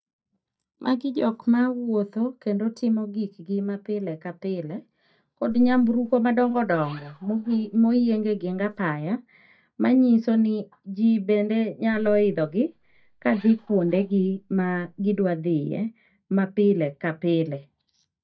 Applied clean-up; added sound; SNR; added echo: neural mask model DeepFilterNet 3.